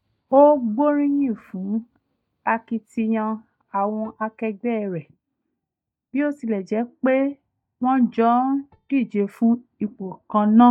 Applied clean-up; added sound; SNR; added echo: neural mask model DeepFilterNet 3.